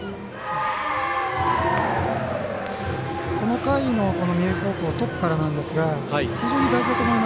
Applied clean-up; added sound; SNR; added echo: none; Applause / Cheering; 4 dB; none.